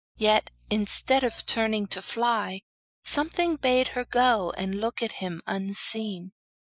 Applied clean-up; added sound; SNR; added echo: classical method Wiener filter.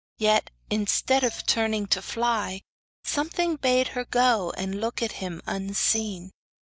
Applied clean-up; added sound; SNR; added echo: neural mask model DeepFilterNet 3.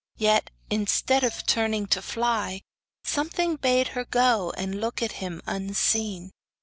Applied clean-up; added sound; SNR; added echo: none; Glass; 9 dB; none.